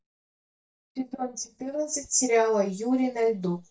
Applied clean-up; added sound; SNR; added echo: neural mask model DeepFilterNet 3.